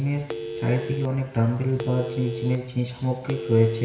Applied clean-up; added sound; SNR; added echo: none; Telephone; 10 dB; reverberation time 1.0 s.